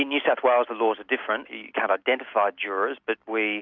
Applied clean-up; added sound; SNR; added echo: none; none; none; none.